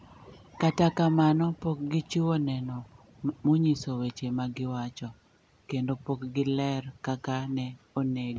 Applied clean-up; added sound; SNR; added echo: none; none; none; none.